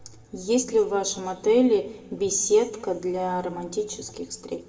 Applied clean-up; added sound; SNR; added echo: none; none; none; reverberation time 1.1 s.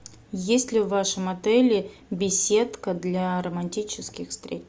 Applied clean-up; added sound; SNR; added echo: none; none; none; none.